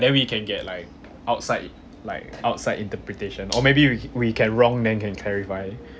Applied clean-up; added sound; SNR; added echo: none; none; none; none.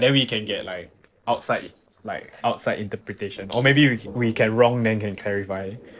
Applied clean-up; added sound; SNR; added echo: neural separator model SepFormer DNS4.